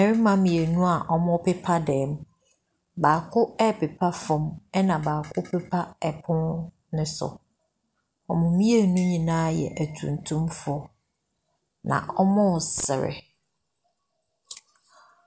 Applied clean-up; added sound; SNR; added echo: none; none; none; none.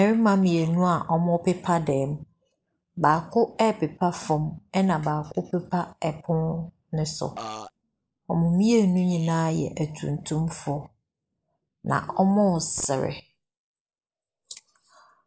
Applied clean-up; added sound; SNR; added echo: neural mask model Resemble Enhance denoiser.